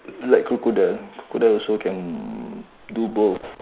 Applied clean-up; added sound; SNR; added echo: neural mask model Resemble Enhance denoiser.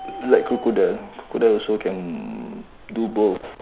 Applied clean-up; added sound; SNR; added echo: none; Bird; 19 dB; none.